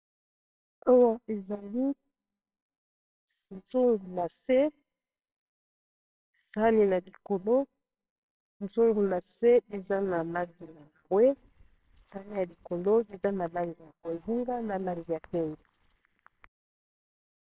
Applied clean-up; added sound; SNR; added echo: neural separator model SepFormer WHAMR!.